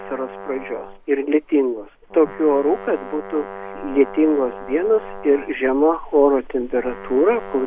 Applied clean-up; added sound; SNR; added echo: none; Brass instrument; 16 dB; none.